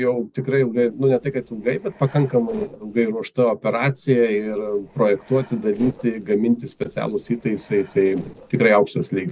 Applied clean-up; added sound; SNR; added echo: neural separator model SepFormer DNS4.